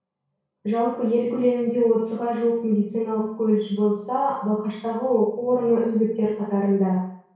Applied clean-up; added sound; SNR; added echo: none; none; none; reverberation time 0.6 s.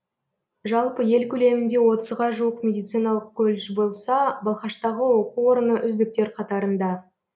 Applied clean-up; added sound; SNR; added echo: none; none; none; none.